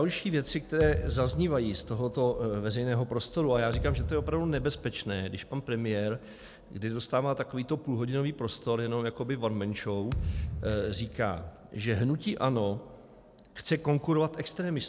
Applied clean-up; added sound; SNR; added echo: none; Thump, thud; 8 dB; none.